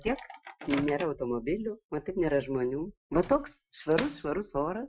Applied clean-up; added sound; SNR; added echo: classical method Wiener filter.